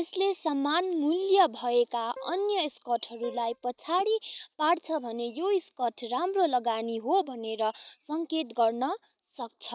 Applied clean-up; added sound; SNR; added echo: neural mask model RNNoise.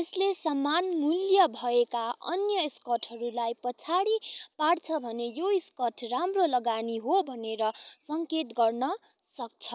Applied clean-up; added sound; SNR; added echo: none; none; none; none.